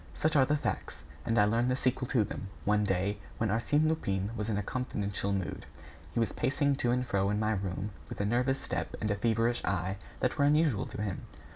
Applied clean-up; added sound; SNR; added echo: none; none; none; none.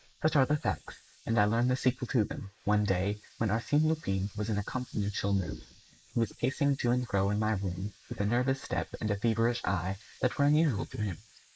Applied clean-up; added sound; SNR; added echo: neural mask model Resemble Enhance denoiser.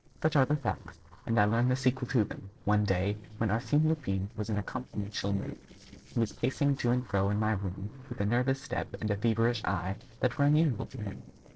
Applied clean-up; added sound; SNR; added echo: neural separator model SepFormer DNS4.